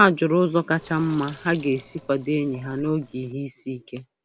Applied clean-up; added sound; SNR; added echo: none; Sink (filling or washing); 19 dB; none.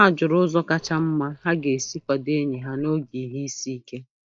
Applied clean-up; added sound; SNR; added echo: neural mask model DeepFilterNet 3.